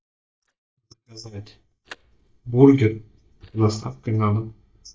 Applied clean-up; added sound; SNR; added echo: neural mask model DeepFilterNet 3.